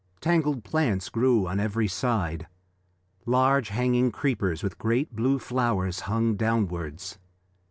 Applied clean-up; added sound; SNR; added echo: none; none; none; none.